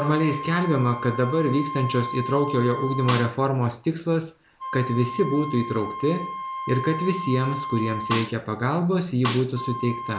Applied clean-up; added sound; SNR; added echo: none; Wind instrument, woodwind instrument + Snare drum; 8 dB; none.